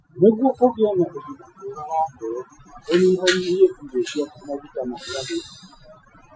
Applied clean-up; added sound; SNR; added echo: classical method Wiener filter.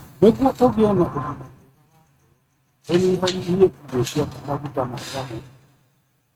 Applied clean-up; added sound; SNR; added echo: neural mask model RNNoise.